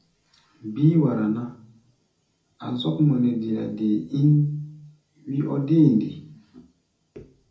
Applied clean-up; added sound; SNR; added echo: none; none; none; reverberation time 0.4 s.